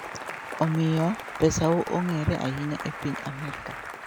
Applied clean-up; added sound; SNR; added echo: none; Applause / Cheering; 10 dB; none.